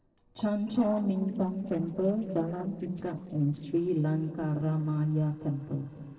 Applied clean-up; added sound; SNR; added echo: neural separator model SepFormer DNS4.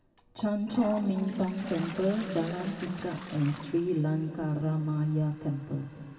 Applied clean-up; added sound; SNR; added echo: none; Toilet flush; 17 dB; reverberation time 3.0 s.